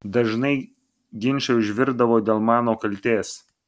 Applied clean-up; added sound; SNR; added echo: none; none; none; none.